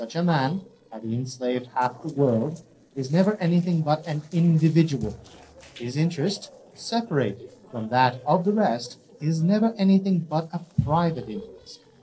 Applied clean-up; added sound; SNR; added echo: neural separator model SepFormer DNS4.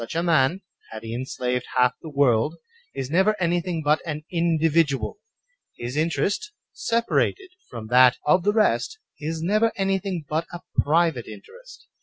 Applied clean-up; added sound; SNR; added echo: none; none; none; none.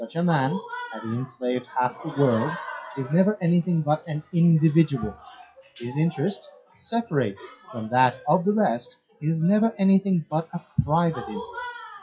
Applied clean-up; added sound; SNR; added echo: classical method WPE with log-MMSE.